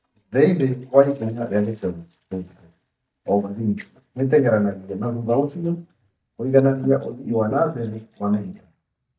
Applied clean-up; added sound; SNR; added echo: neural mask model DeepFilterNet 3.